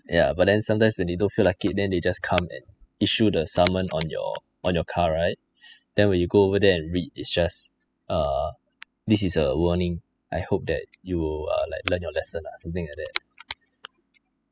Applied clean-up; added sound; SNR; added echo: classical method spectral subtraction.